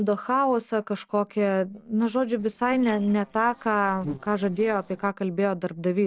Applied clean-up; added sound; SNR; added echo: neural separator model SepFormer DNS4.